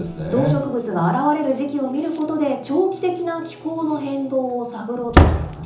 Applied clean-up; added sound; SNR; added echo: none; Slam; 3 dB; reverberation time 0.7 s.